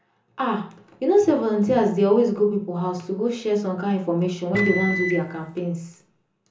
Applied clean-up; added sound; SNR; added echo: none; Microwave oven; 5 dB; reverberation time 0.6 s.